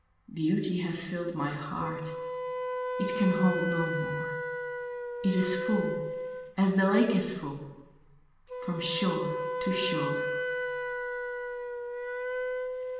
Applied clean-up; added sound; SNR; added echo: none; Wind instrument, woodwind instrument; 3 dB; reverberation time 1.1 s.